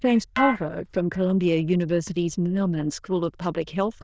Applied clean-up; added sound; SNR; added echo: neural diffusion model UNIVERSE++.